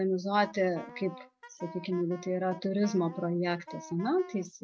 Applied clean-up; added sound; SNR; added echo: none; Wind instrument, woodwind instrument; 18 dB; none.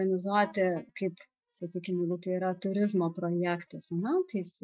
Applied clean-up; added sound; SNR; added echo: neural mask model DeepFilterNet 3.